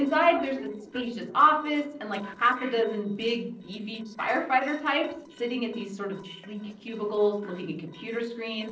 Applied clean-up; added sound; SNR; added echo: neural separator model SepFormer DNS4.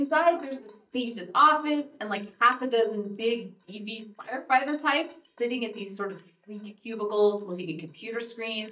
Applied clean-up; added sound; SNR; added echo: neural mask model DeepFilterNet 3.